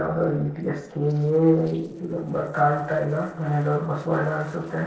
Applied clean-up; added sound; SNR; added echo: neural separator model SepFormer DNS4.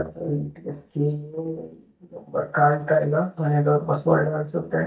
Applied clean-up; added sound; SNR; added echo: neural mask model DeepFilterNet 3.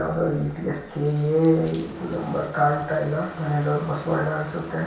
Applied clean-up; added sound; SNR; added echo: none; Bathtub (filling or washing); 17 dB; reverberation time 0.6 s.